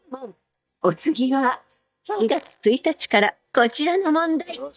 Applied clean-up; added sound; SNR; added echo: neural mask model DeepFilterNet 3.